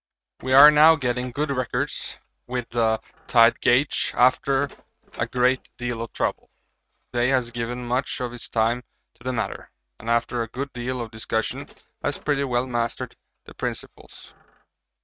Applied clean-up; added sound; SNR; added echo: neural mask model RNNoise.